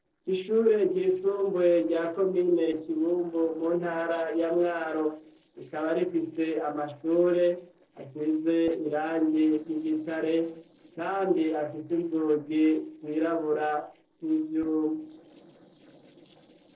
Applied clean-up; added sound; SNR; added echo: neural separator model SepFormer DNS4.